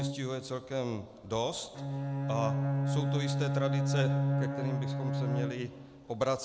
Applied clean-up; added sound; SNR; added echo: none; Bowed string instrument; -4 dB; none.